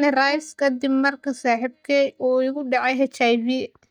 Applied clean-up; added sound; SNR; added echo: neural mask model DeepFilterNet 3.